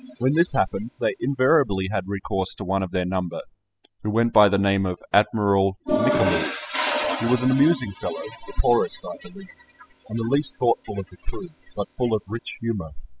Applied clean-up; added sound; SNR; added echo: classical method spectral subtraction.